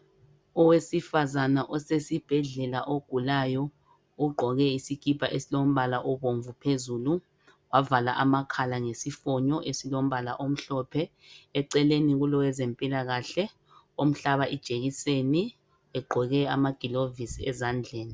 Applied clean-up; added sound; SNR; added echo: none; none; none; none.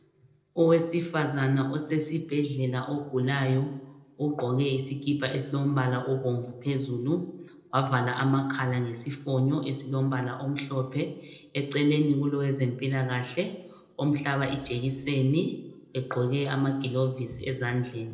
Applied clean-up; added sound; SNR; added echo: neural separator model SepFormer DNS4.